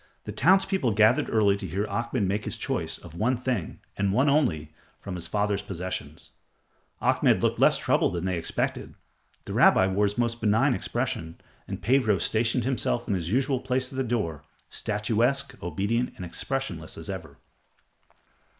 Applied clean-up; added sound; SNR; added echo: neural mask model Resemble Enhance denoiser.